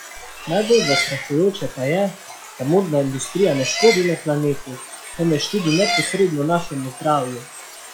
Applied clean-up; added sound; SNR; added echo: classical method log-MMSE.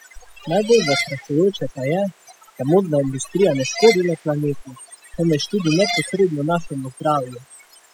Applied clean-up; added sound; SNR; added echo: classical method spectral subtraction.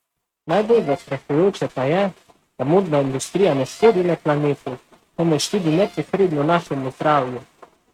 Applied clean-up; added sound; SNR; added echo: neural mask model RNNoise.